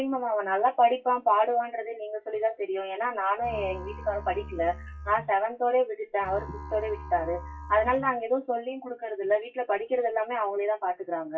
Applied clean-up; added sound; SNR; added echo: classical method WPE with log-MMSE.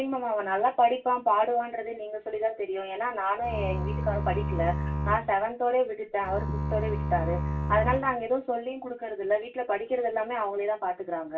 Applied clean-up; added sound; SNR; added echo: none; Bowed string instrument; 2 dB; reverberation time 0.2 s.